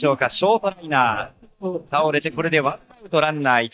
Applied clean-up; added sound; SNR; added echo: neural mask model DeepFilterNet 3.